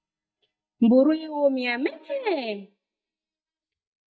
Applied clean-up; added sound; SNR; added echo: neural mask model DeepFilterNet 3.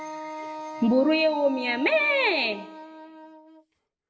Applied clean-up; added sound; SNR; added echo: none; Wind instrument, woodwind instrument; 12 dB; reverberation time 0.7 s.